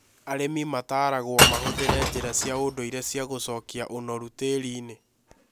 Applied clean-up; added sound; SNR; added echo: none; Shatter / Crushing; -3 dB; none.